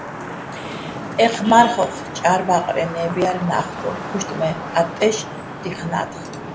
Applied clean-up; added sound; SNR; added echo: none; Traffic noise, roadway noise / Vehicle horn, car horn, honking; 9 dB; none.